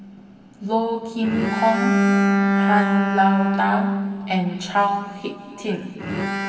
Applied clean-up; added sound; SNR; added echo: none; Bowed string instrument; -2 dB; reverberation time 2.4 s.